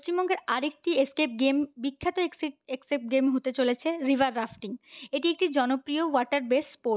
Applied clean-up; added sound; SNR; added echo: none; none; none; none.